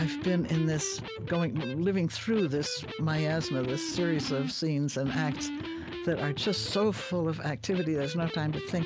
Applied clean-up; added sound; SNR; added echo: none; Electric guitar; 8 dB; none.